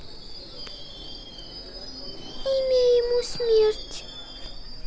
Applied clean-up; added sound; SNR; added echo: none; Screech / Subway, metro, underground; 9 dB; none.